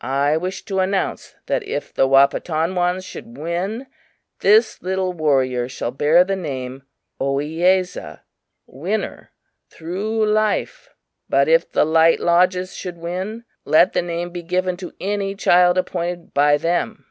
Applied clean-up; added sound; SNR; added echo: none; none; none; none.